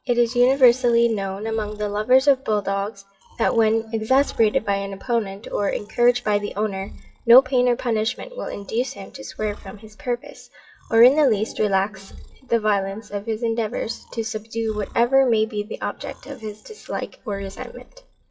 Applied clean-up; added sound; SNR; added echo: classical method WPE with log-MMSE.